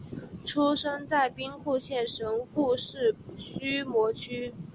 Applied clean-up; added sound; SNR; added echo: none; none; none; none.